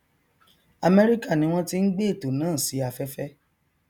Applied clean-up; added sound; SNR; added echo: none; none; none; none.